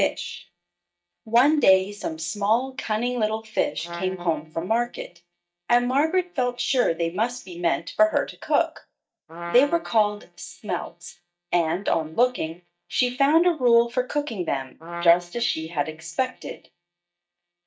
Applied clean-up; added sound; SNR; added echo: neural mask model DeepFilterNet 3.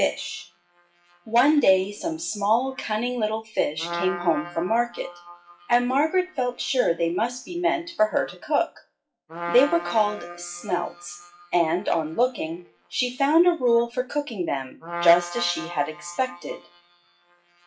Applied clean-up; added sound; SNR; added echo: classical method WPE with log-MMSE.